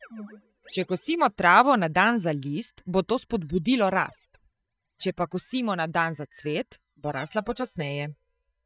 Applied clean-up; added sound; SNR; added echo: neural mask model DeepFilterNet 3.